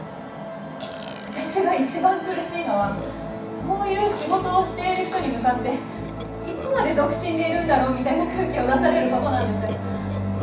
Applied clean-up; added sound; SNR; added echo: none; Burping, eructation; 20 dB; reverberation time 0.7 s.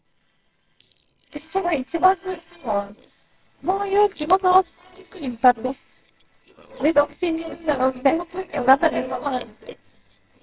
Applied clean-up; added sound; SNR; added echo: neural separator model SepFormer WHAMR!.